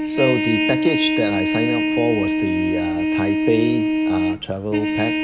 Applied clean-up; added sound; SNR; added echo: none; Trumpet; -3 dB; none.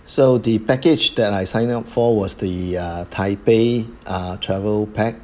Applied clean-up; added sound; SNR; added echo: none; none; none; none.